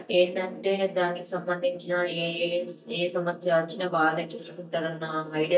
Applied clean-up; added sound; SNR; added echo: neural mask model DeepFilterNet 3.